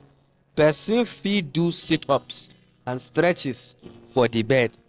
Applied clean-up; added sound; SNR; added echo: neural separator model SepFormer DNS4.